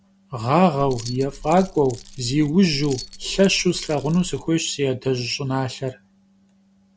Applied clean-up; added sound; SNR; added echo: none; Keys jangling; 15 dB; none.